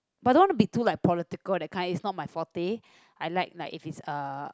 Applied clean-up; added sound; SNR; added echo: none; none; none; none.